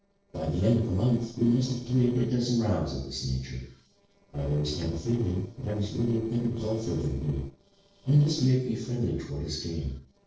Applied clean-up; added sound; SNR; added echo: neural separator model SepFormer DNS4.